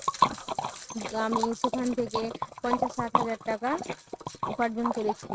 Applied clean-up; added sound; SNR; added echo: neural mask model RNNoise.